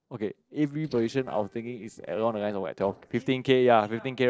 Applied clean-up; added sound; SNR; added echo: neural separator model SepFormer DNS4.